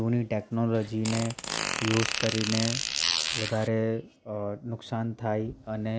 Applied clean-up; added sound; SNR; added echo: none; Fart; 1 dB; none.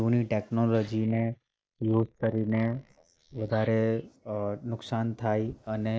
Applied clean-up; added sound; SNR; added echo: neural mask model Resemble Enhance denoiser.